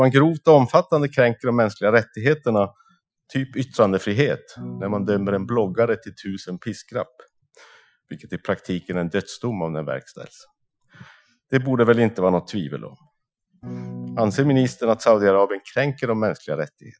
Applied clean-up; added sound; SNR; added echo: classical method Wiener filter.